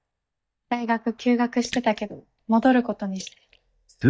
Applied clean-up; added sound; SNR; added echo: neural mask model DeepFilterNet 3.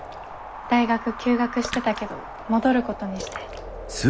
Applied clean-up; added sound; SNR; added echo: none; Wind + Splash, splatter; 11 dB; none.